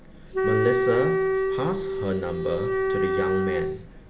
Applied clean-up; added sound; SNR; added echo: none; Wind instrument, woodwind instrument; -4 dB; reverberation time 2.4 s.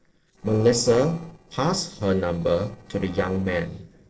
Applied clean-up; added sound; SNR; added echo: neural separator model SepFormer DNS4.